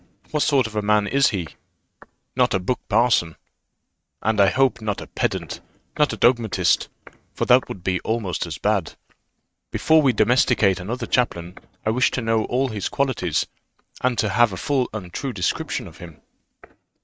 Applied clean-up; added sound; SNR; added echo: neural mask model RNNoise.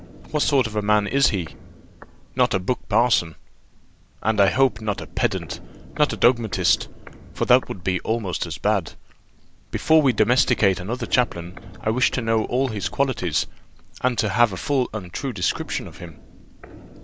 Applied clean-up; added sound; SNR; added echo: none; Walk, footsteps; 20 dB; none.